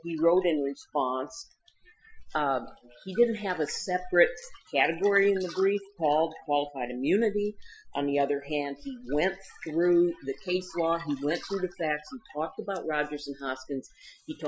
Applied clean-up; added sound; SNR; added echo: classical method Wiener filter.